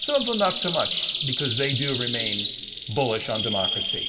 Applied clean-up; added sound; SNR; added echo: none; Bird vocalization, bird call, bird song; 1 dB; reverberation time 2.0 s.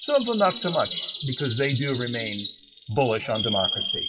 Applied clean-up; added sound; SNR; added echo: classical method WPE with log-MMSE.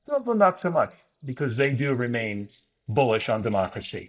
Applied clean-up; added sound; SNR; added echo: neural mask model DeepFilterNet 3.